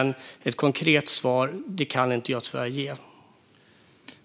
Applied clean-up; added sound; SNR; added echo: none; none; none; none.